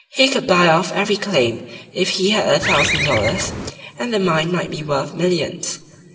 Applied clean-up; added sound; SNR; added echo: none; Bird; 2 dB; reverberation time 2.3 s.